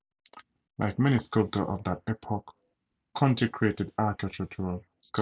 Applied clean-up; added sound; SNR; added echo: none; none; none; none.